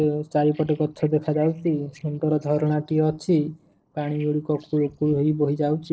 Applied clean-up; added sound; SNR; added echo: neural separator model SepFormer DNS4.